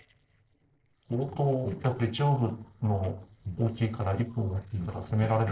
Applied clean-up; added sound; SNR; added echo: neural separator model SepFormer DNS4.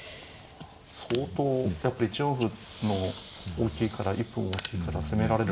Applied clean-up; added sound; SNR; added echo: none; none; none; none.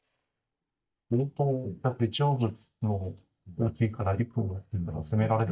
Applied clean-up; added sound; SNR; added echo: neural mask model DeepFilterNet 3.